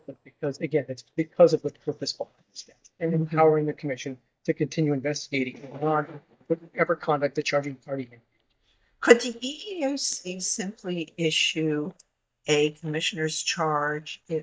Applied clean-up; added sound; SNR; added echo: neural mask model DeepFilterNet 3.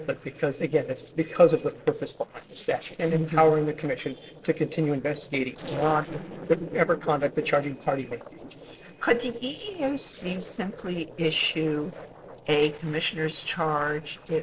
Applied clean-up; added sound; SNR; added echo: neural separator model SepFormer DNS4.